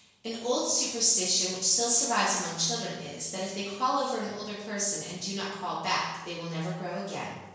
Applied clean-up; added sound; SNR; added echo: none; none; none; reverberation time 1.0 s.